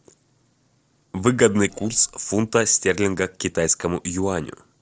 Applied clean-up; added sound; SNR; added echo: neural separator model SepFormer DNS4.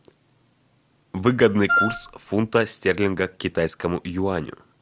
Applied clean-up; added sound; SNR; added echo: none; Wind instrument, woodwind instrument; 1 dB; none.